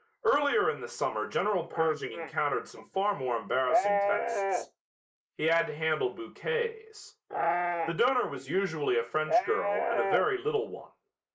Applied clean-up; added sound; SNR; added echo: neural mask model Resemble Enhance denoiser.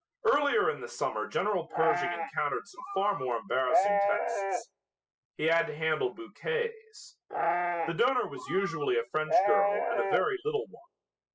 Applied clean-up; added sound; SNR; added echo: classical method spectral subtraction.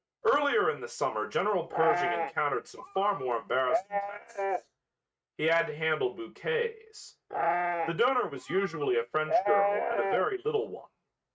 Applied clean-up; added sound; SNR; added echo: neural mask model RNNoise.